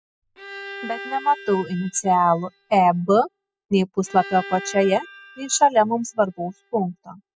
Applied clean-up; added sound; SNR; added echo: classical method spectral subtraction.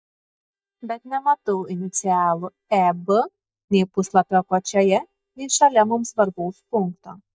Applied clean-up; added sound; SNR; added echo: neural mask model DeepFilterNet 3.